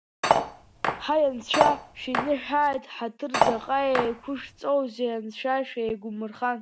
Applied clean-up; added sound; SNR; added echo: none; Cutlery, silverware; 0 dB; none.